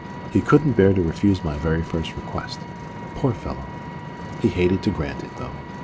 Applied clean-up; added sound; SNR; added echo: none; Vehicle; 11 dB; none.